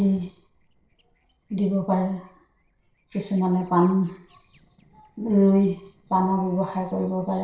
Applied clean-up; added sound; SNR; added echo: neural separator model SepFormer DNS4.